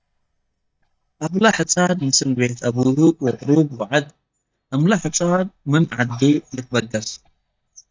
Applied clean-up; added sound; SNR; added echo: neural mask model DeepFilterNet 3.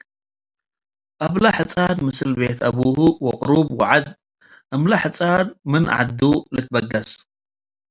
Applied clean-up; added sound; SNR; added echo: none; none; none; none.